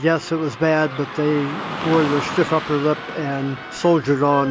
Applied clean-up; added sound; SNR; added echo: none; Car passing by / Traffic noise, roadway noise; 11 dB; none.